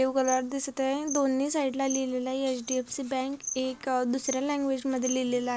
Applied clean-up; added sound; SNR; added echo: none; none; none; none.